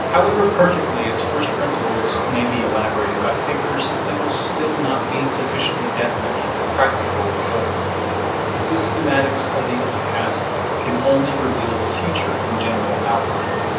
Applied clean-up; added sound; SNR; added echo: none; Stream; -1 dB; reverberation time 0.6 s.